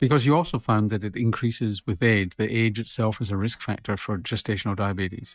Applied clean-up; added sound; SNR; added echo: neural mask model DeepFilterNet 3.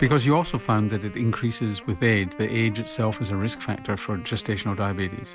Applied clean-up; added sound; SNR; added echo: none; Wind instrument, woodwind instrument; 17 dB; none.